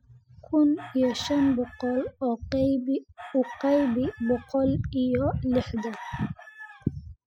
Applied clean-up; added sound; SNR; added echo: classical method spectral subtraction.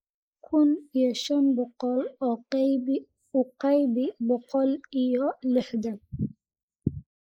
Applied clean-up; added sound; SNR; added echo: neural mask model Resemble Enhance denoiser.